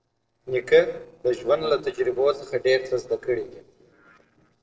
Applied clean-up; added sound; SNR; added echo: neural separator model SepFormer DNS4.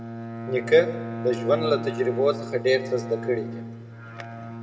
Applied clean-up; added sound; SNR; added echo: none; Bowed string instrument; 8 dB; reverberation time 1.2 s.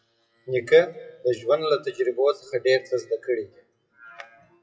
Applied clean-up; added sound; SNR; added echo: classical method WPE with log-MMSE.